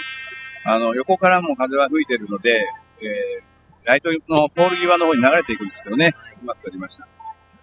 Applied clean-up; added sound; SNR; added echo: classical method spectral subtraction.